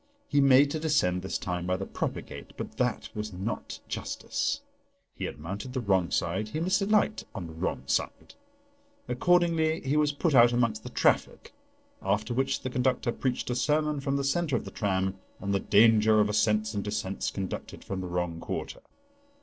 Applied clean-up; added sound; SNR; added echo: neural separator model SepFormer DNS4.